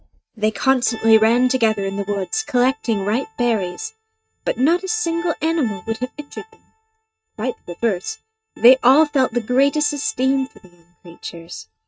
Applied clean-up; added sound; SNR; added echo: neural mask model RNNoise.